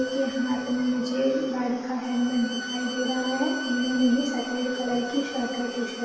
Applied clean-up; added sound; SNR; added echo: none; Bowed string instrument; 11 dB; reverberation time 1.0 s.